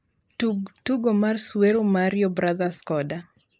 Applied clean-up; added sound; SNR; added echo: neural mask model Resemble Enhance denoiser.